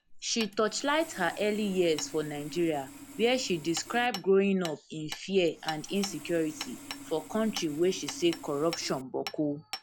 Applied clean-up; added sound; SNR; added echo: none; Sawing + Hammer; 14 dB; none.